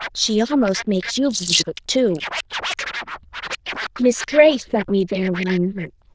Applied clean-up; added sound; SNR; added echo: neural diffusion model UNIVERSE++.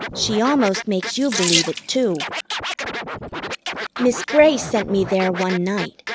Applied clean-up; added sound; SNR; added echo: none; Sink (filling or washing) / Water tap, faucet + Scratching (performance technique); 6 dB; none.